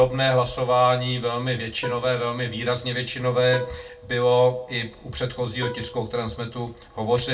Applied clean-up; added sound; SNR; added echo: none; Plucked string instrument; 16 dB; reverberation time 0.2 s.